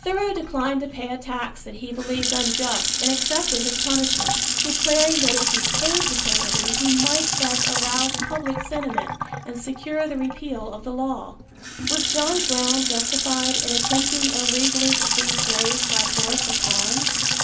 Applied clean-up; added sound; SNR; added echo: none; Sink (filling or washing) / Water tap, faucet / Splash, splatter; -3 dB; reverberation time 0.3 s.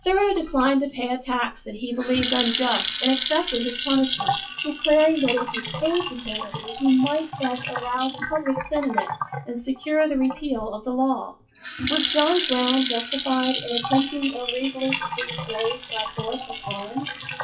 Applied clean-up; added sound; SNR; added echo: classical method WPE with log-MMSE.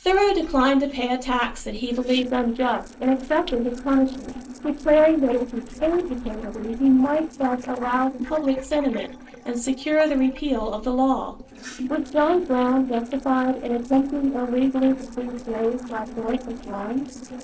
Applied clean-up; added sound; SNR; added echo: neural separator model SepFormer DNS4.